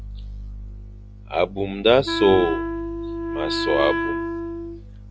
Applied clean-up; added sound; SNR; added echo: none; Wind instrument, woodwind instrument; 3 dB; none.